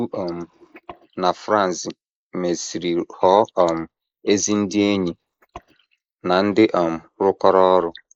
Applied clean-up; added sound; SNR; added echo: neural mask model Resemble Enhance denoiser.